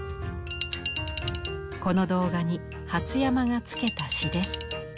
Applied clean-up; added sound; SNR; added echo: none; Glass; 7 dB; none.